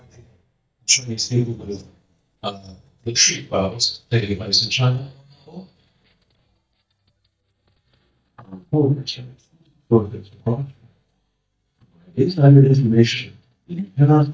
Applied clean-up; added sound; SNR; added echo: neural mask model DeepFilterNet 3.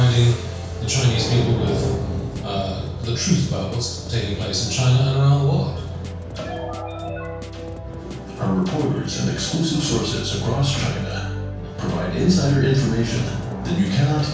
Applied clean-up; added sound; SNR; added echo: none; Drum kit; 20 dB; reverberation time 0.7 s.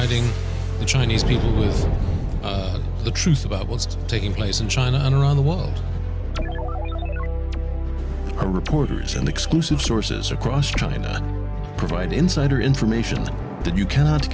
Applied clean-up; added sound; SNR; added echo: none; none; none; none.